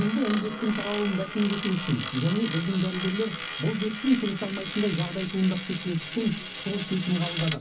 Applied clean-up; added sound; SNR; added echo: none; Coin (dropping); 8 dB; reverberation time 0.4 s.